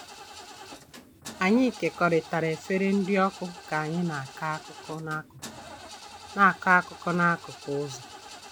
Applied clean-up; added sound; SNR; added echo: none; Engine starting / Car; 16 dB; none.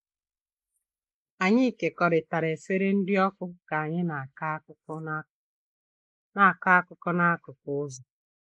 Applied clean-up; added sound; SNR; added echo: neural mask model Resemble Enhance denoiser.